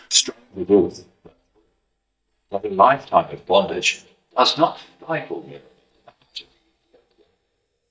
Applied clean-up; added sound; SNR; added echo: neural mask model DeepFilterNet 3.